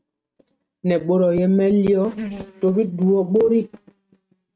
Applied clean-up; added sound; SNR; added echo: neural mask model RNNoise.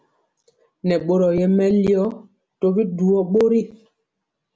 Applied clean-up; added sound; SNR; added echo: none; none; none; none.